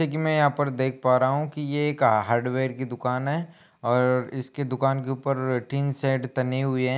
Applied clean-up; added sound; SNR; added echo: none; none; none; none.